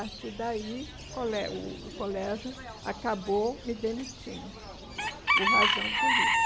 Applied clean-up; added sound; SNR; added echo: none; Bird / Chicken, rooster; -3 dB; none.